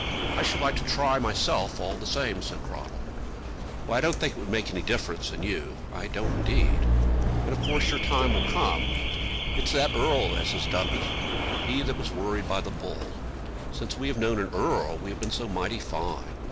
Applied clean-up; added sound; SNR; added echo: none; Alarm / Car; -1 dB; none.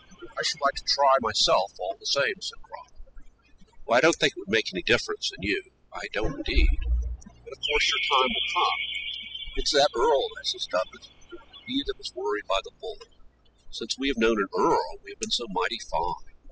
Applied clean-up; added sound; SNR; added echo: classical method spectral subtraction.